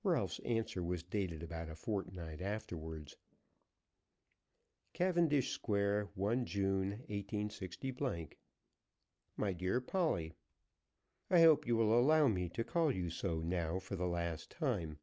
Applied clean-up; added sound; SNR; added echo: none; none; none; none.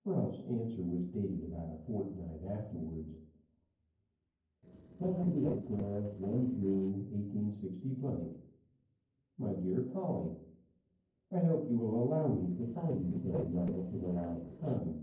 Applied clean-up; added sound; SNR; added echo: neural separator model SepFormer DNS4.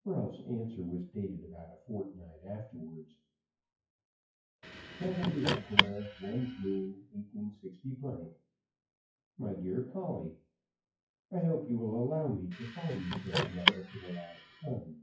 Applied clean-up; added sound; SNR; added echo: classical method WPE with log-MMSE.